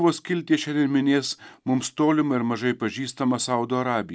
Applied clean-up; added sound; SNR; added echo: none; none; none; none.